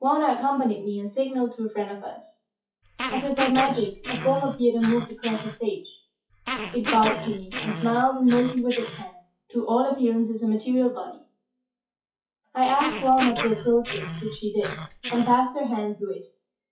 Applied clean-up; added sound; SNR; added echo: classical method WPE with log-MMSE.